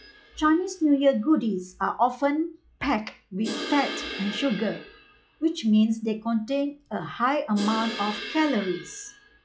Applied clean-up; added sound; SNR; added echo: classical method log-MMSE.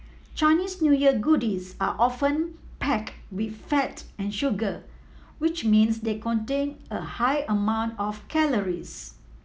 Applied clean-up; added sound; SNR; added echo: none; none; none; none.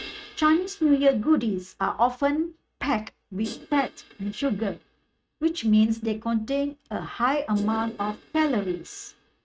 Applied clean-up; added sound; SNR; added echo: neural mask model RNNoise.